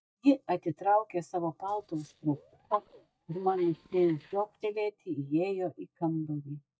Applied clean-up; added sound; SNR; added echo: neural mask model DeepFilterNet 3.